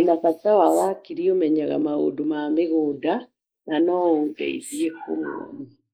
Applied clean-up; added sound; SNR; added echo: neural mask model Resemble Enhance denoiser.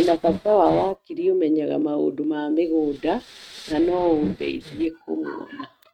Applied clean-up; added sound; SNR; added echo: neural mask model RNNoise.